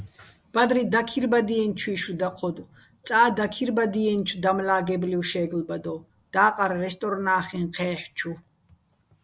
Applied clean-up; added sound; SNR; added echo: none; none; none; none.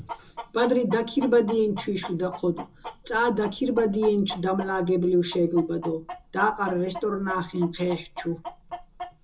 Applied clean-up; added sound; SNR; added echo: none; Chicken, rooster; 15 dB; reverberation time 0.2 s.